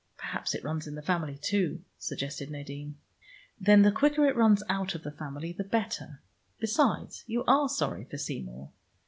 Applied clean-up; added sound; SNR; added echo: none; none; none; none.